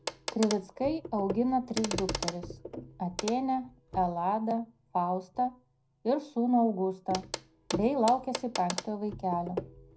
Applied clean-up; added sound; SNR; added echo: none; Clock; 9 dB; reverberation time 0.3 s.